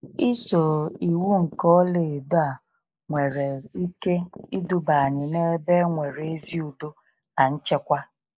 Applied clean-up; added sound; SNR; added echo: neural mask model Resemble Enhance denoiser.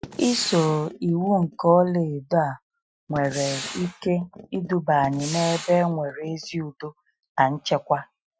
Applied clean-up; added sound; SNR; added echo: classical method Wiener filter.